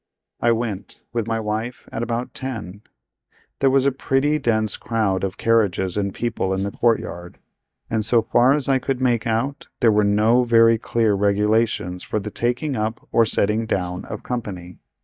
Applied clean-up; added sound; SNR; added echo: neural mask model DeepFilterNet 3.